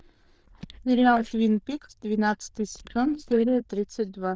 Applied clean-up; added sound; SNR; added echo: neural diffusion model UNIVERSE++.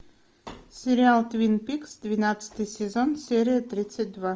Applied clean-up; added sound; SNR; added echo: none; none; none; none.